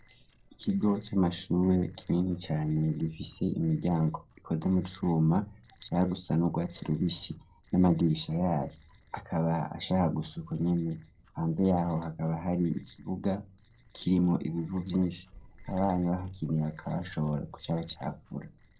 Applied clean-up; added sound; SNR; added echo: neural separator model SepFormer DNS4.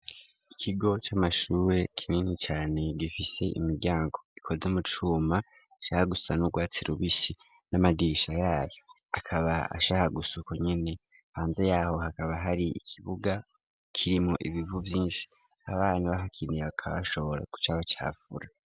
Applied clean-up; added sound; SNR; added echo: none; none; none; none.